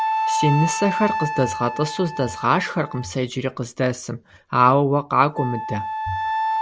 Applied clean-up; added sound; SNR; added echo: none; Wind instrument, woodwind instrument; 5 dB; none.